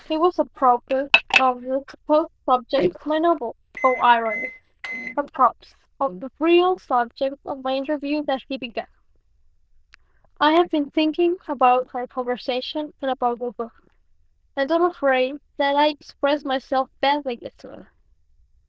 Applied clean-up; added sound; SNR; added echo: neural diffusion model UNIVERSE++.